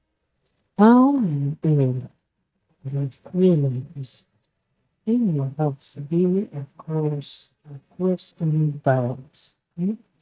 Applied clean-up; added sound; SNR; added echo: neural mask model DeepFilterNet 3.